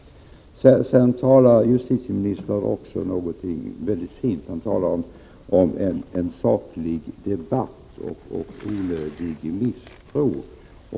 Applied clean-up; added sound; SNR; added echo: none; none; none; none.